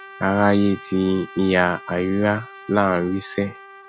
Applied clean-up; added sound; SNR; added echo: none; Trumpet; 19 dB; none.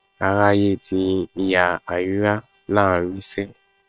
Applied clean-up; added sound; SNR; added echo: neural separator model SepFormer WHAM!.